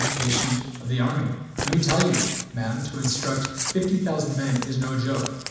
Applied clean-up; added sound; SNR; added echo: none; Crumpling, crinkling / Tearing; 6 dB; reverberation time 1.1 s.